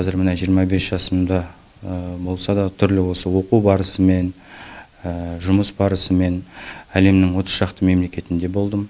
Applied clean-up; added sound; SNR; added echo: none; none; none; none.